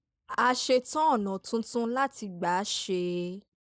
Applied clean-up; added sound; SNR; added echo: neural mask model Resemble Enhance denoiser.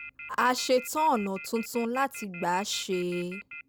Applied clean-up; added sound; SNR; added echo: none; Telephone; 15 dB; none.